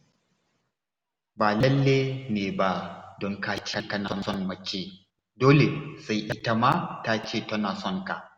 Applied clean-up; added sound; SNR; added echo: none; none; none; none.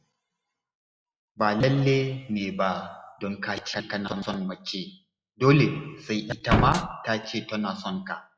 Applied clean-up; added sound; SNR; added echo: classical method log-MMSE.